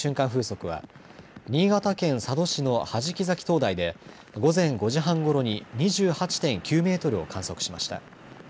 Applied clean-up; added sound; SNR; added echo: none; none; none; none.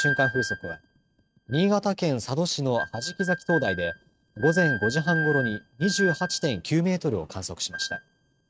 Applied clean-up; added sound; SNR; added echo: neural mask model RNNoise.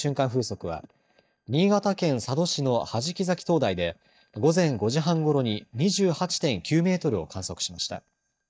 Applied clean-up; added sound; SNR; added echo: neural mask model DeepFilterNet 3.